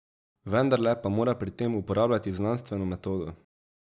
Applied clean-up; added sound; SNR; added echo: none; none; none; none.